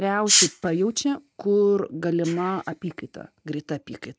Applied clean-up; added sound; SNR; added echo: neural mask model RNNoise.